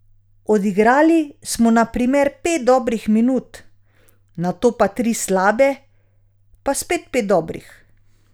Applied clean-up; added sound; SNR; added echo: none; none; none; none.